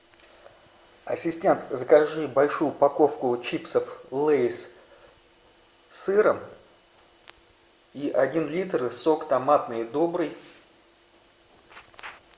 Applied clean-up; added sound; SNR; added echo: none; none; none; none.